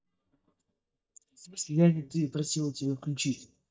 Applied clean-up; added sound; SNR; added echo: neural mask model DeepFilterNet 3.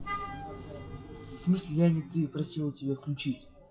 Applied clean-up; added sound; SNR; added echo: classical method WPE with log-MMSE.